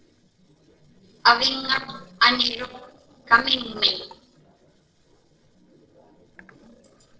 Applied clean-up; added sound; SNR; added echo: neural separator model SepFormer DNS4.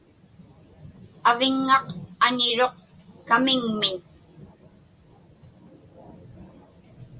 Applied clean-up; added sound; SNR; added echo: none; none; none; none.